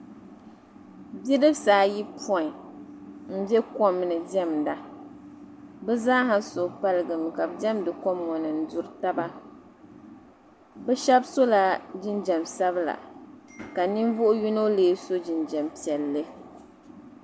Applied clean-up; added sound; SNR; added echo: none; none; none; none.